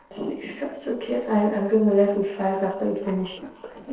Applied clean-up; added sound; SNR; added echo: neural separator model SepFormer DNS4.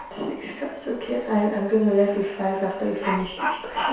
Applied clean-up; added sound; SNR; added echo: none; Dog; 8 dB; reverberation time 0.7 s.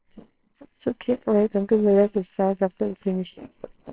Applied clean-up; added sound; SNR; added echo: neural separator model SepFormer WHAMR!.